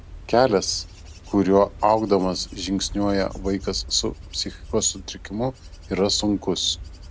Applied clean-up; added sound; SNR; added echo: none; Wind / Bird / Insect; 15 dB; none.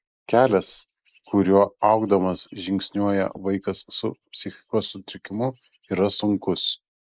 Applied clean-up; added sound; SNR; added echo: neural mask model Resemble Enhance denoiser.